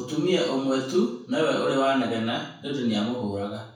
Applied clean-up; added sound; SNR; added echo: none; none; none; reverberation time 0.6 s.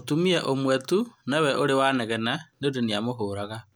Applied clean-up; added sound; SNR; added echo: none; none; none; none.